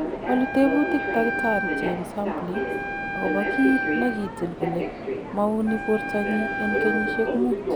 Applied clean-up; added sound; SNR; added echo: none; Subway, metro, underground + Wind instrument, woodwind instrument; 1 dB; none.